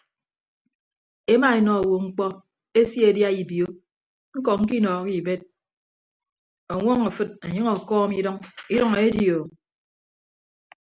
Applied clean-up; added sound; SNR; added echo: none; none; none; none.